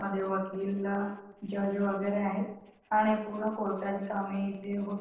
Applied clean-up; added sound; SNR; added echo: neural separator model SepFormer DNS4.